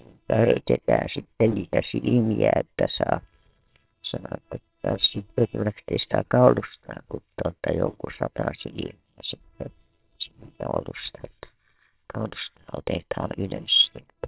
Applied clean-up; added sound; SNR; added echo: neural separator model SepFormer WHAMR!.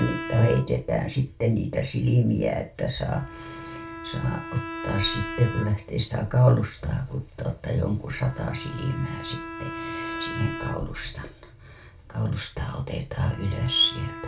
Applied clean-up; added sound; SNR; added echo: none; Bowed string instrument; 12 dB; reverberation time 0.3 s.